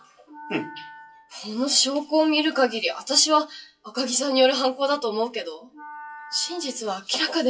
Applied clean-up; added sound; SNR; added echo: classical method WPE with log-MMSE.